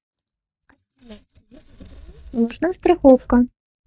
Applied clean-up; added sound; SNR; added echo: neural mask model DeepFilterNet 3.